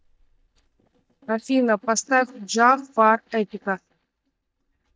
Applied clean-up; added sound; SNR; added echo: neural mask model DeepFilterNet 3.